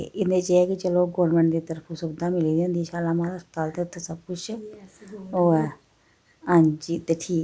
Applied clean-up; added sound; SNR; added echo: none; none; none; none.